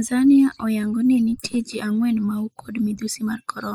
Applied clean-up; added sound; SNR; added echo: neural mask model Resemble Enhance denoiser.